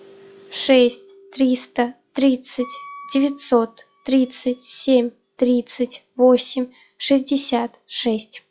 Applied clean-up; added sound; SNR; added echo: classical method log-MMSE.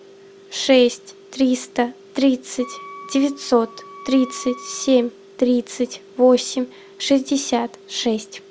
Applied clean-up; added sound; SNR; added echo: none; Wind instrument, woodwind instrument; 19 dB; none.